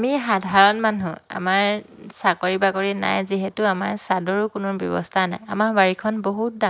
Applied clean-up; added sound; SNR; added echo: none; none; none; none.